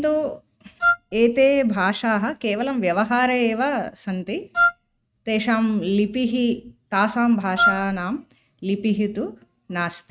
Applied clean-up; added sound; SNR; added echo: neural mask model RNNoise.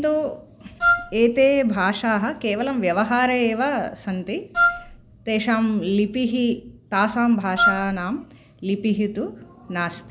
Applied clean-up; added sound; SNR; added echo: none; Wind instrument, woodwind instrument; 0 dB; none.